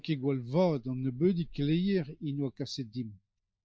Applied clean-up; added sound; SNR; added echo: neural mask model DeepFilterNet 3.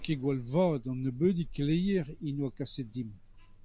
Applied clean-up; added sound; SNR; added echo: none; Alarm; 16 dB; none.